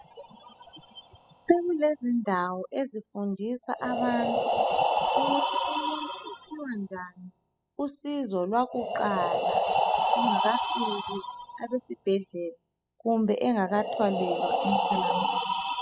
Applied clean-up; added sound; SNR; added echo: classical method spectral subtraction.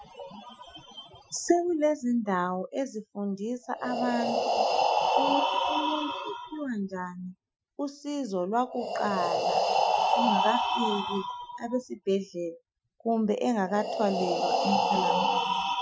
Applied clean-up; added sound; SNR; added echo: classical method Wiener filter.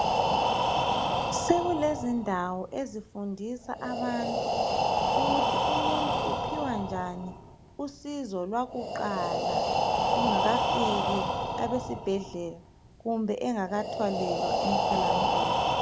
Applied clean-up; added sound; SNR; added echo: none; Breathing; -4 dB; none.